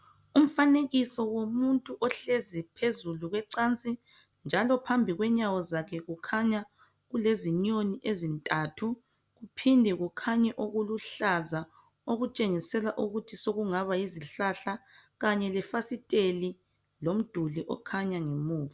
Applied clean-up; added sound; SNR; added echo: none; none; none; none.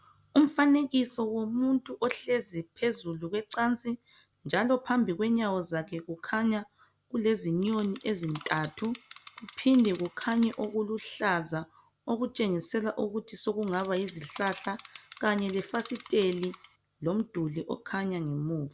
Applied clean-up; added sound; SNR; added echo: none; Insect; 20 dB; none.